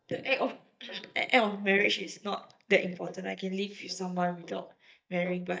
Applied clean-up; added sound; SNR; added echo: neural mask model DeepFilterNet 3.